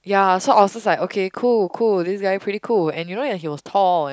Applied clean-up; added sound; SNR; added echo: none; none; none; none.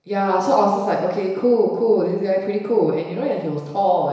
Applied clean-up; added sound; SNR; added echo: none; none; none; reverberation time 1.0 s.